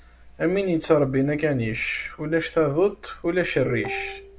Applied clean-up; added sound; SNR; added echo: none; none; none; none.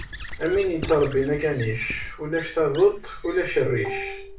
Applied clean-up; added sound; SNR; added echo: none; Squeak / Writing; 15 dB; reverberation time 0.3 s.